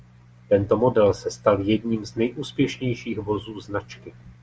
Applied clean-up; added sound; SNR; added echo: none; none; none; none.